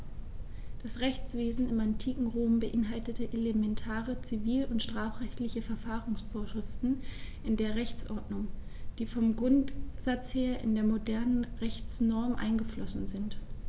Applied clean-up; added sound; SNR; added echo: none; none; none; none.